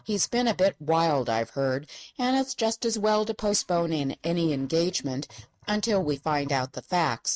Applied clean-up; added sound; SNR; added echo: neural mask model RNNoise.